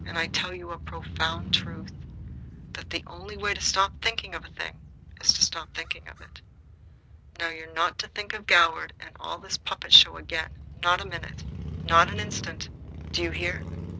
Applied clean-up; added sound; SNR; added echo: none; Motorcycle; 11 dB; none.